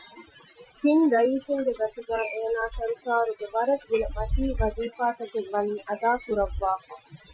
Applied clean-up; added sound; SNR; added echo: classical method Wiener filter.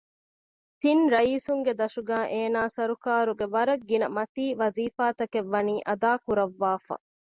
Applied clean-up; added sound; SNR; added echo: none; none; none; none.